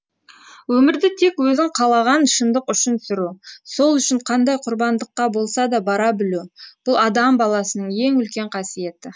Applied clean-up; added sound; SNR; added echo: none; none; none; none.